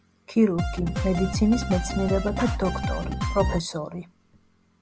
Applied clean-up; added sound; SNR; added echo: none; Drum kit; 2 dB; none.